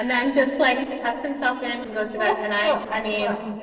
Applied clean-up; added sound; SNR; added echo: neural separator model SepFormer DNS4.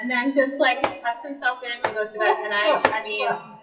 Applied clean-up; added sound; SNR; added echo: classical method WPE with log-MMSE.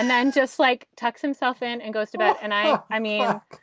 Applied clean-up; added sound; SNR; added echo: none; none; none; none.